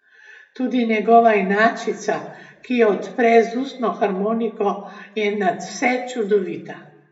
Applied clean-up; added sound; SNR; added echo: none; none; none; reverberation time 0.7 s.